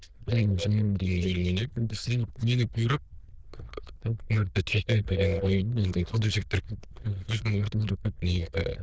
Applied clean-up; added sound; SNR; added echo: neural diffusion model UNIVERSE++.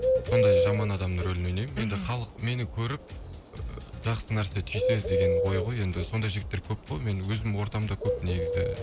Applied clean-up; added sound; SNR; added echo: none; Bird; 1 dB; none.